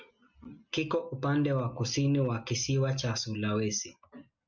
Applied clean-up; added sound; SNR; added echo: none; none; none; none.